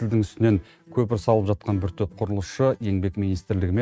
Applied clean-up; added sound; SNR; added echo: neural mask model RNNoise.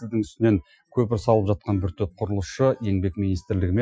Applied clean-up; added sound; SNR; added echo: classical method Wiener filter.